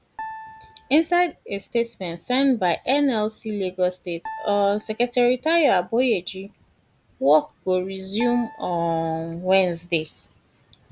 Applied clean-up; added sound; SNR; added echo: none; Piano; 16 dB; none.